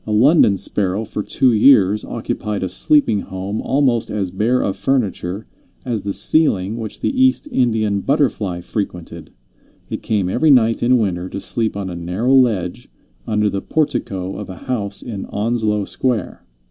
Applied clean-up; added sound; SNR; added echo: none; none; none; none.